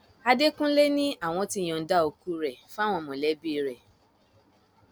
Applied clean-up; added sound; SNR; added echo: none; none; none; none.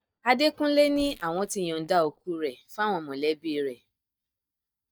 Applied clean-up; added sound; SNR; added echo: neural mask model DeepFilterNet 3.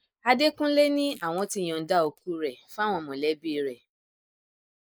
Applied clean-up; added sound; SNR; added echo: neural mask model Resemble Enhance denoiser.